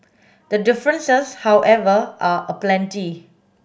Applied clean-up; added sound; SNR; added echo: none; none; none; none.